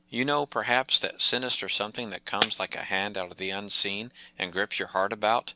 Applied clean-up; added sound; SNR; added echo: none; Shatter; 9 dB; none.